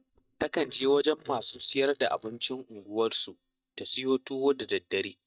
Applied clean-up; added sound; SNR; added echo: neural mask model DeepFilterNet 3.